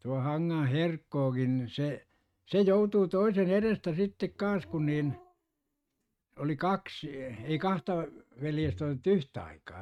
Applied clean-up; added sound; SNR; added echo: neural mask model RNNoise.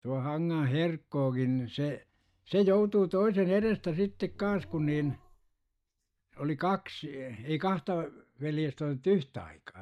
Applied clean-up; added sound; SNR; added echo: neural mask model DeepFilterNet 3.